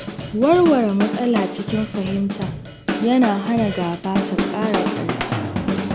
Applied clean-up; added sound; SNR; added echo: none; Drum / Drum kit; 4 dB; none.